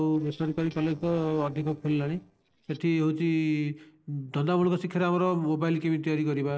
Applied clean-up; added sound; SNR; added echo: neural separator model SepFormer DNS4.